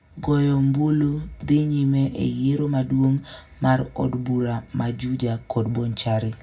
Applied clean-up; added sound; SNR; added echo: none; none; none; reverberation time 0.4 s.